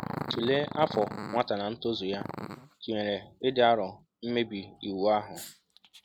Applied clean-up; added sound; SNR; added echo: none; Growling; 12 dB; none.